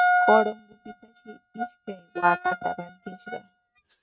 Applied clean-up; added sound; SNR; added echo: neural mask model RNNoise.